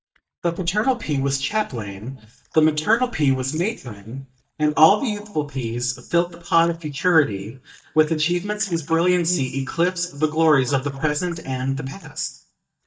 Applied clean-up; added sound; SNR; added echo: neural mask model DeepFilterNet 3.